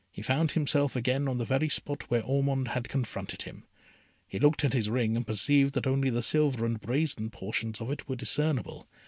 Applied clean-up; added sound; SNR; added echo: none; none; none; none.